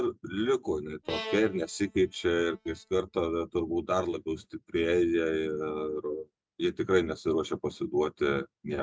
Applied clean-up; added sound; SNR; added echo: neural mask model RNNoise.